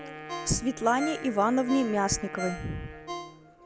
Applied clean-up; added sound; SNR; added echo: none; Ringtone + Wind instrument, woodwind instrument; 10 dB; none.